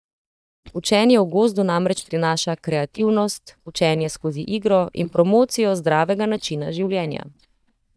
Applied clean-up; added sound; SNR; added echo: neural mask model DeepFilterNet 3.